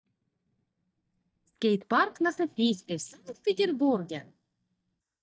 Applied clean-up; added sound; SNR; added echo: neural mask model DeepFilterNet 3.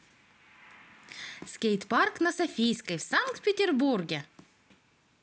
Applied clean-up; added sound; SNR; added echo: none; none; none; none.